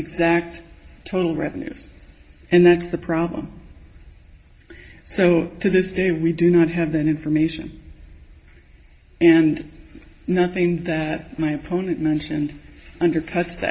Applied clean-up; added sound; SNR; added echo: none; none; none; reverberation time 0.8 s.